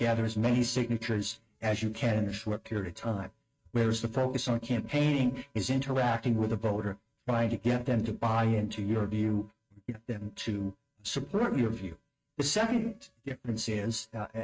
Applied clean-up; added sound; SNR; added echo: neural mask model RNNoise.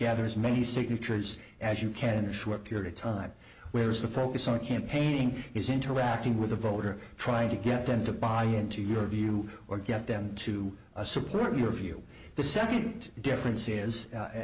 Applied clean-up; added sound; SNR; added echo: none; none; none; none.